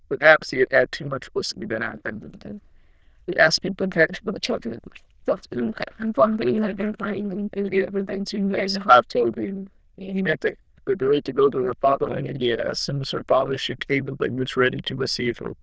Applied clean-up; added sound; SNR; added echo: neural diffusion model UNIVERSE++.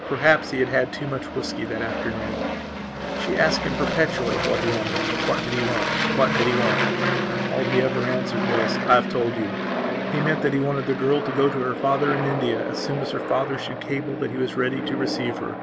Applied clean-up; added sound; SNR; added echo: none; Aircraft; 1 dB; none.